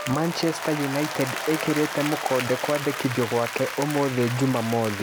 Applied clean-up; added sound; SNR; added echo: none; Applause; 7 dB; none.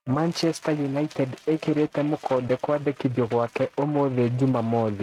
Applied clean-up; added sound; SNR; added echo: neural mask model RNNoise.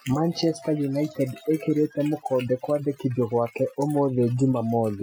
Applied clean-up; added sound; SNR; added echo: classical method Wiener filter.